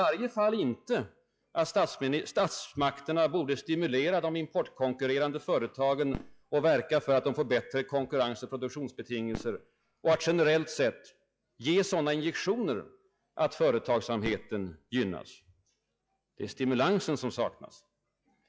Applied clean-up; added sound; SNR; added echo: classical method log-MMSE.